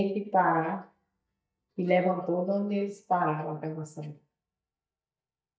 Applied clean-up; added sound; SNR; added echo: neural mask model DeepFilterNet 3.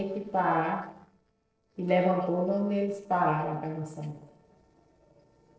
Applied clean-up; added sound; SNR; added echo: neural separator model SepFormer DNS4.